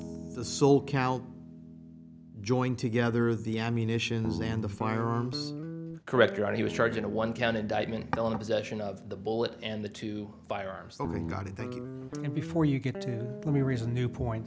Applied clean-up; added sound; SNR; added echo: none; Guitar; 11 dB; none.